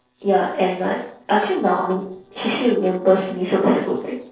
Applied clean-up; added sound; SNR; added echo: neural separator model SepFormer DNS4.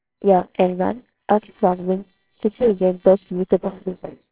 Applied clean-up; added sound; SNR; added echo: neural separator model SepFormer WHAMR!.